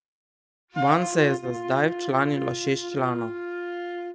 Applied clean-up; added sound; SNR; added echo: neural mask model RNNoise.